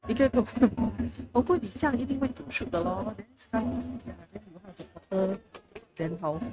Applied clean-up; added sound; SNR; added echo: neural mask model RNNoise.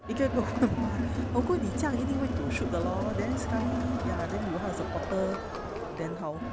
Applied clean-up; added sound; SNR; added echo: none; Crowd; -1 dB; none.